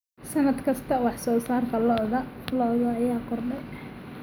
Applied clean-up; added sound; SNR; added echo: none; none; none; none.